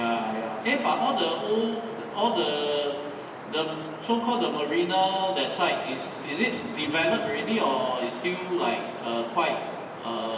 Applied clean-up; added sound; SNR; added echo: none; Wind; 11 dB; reverberation time 1.3 s.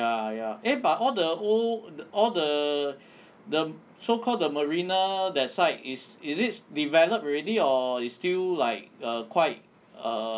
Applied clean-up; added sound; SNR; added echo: none; none; none; none.